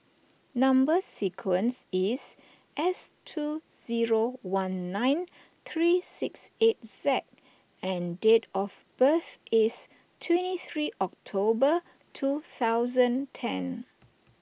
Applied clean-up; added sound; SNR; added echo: none; none; none; none.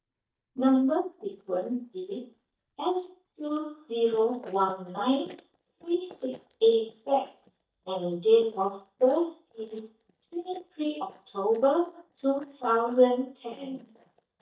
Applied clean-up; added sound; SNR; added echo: neural mask model DeepFilterNet 3.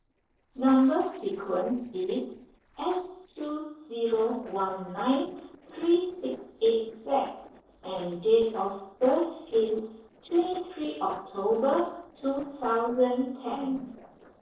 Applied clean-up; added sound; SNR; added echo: neural separator model SepFormer DNS4.